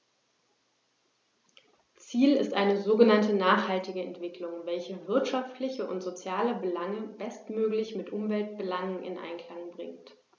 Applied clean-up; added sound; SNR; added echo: none; none; none; none.